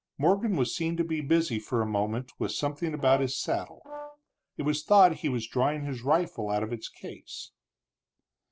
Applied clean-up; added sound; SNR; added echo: neural separator model SepFormer DNS4.